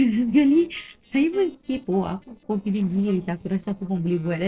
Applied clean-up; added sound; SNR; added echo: neural separator model SepFormer DNS4.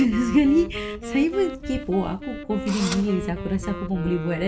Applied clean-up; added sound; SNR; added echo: none; Engine / Drill + Wind instrument, woodwind instrument; 10 dB; none.